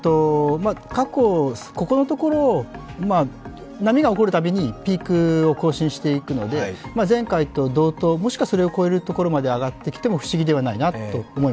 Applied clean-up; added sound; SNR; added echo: none; none; none; none.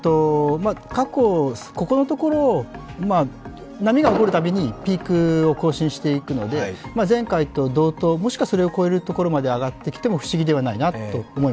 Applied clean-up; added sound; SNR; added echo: none; Fireworks; 11 dB; none.